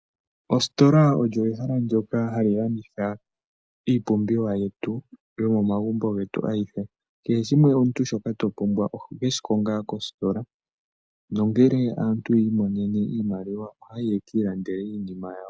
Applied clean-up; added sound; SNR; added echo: none; none; none; none.